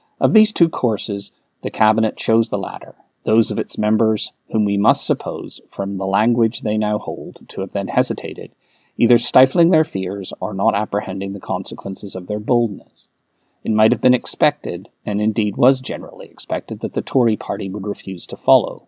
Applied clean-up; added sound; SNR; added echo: none; none; none; none.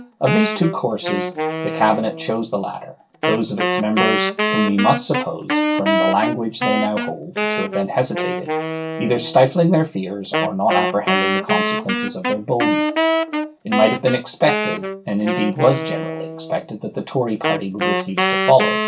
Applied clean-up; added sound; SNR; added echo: none; Wind instrument, woodwind instrument; 2 dB; reverberation time 0.2 s.